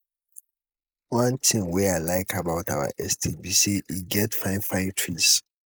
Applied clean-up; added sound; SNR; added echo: neural mask model Resemble Enhance denoiser.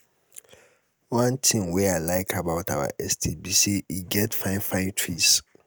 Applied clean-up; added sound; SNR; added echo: none; none; none; none.